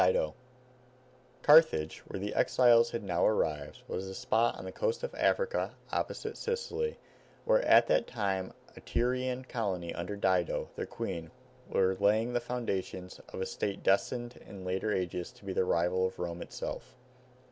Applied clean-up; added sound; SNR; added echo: none; none; none; none.